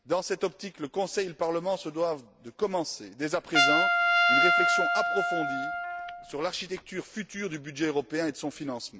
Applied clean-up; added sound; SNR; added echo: none; Trumpet; -2 dB; none.